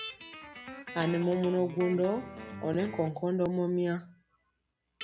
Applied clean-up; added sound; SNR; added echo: none; Guitar; 13 dB; none.